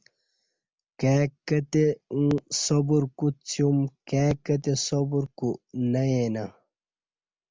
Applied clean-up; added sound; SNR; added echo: none; none; none; none.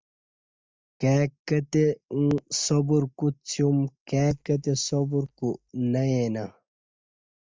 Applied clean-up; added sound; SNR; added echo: neural mask model DeepFilterNet 3.